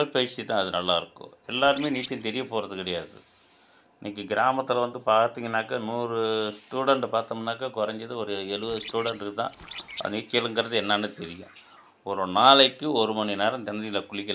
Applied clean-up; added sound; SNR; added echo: none; Bird; 15 dB; none.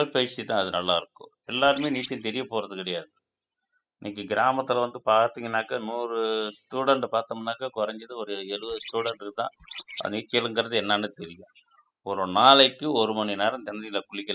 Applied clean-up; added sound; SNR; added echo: classical method spectral subtraction.